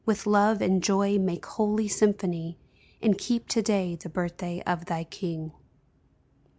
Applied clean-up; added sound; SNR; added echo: none; none; none; none.